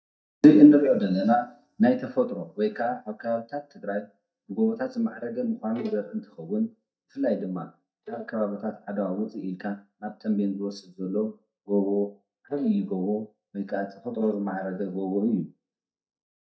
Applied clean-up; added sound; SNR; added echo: neural mask model DeepFilterNet 3.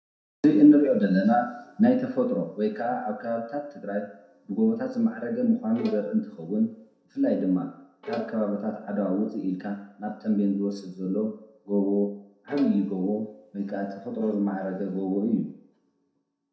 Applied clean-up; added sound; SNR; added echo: none; Bowed string instrument; 15 dB; reverberation time 0.5 s.